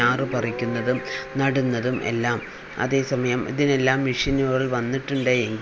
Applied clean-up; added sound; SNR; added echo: none; Guitar + Bird vocalization, bird call, bird song; 15 dB; none.